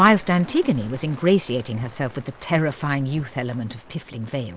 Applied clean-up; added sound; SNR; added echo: none; none; none; none.